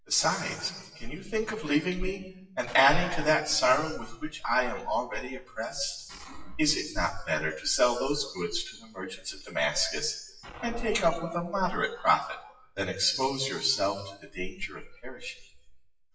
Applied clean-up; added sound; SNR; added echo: classical method WPE with log-MMSE.